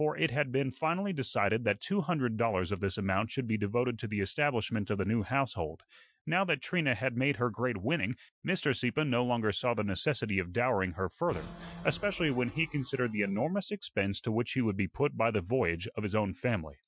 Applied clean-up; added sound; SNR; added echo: classical method Wiener filter.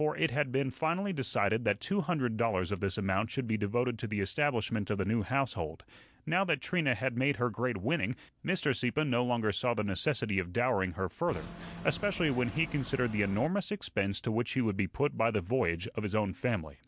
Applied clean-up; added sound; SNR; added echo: none; Boat, Water vehicle; 13 dB; none.